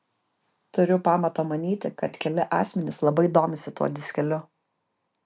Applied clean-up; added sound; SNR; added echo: none; none; none; none.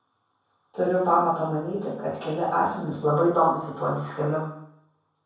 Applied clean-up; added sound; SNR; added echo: none; none; none; reverberation time 0.7 s.